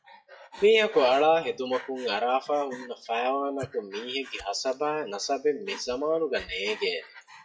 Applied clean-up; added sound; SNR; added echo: classical method WPE with log-MMSE.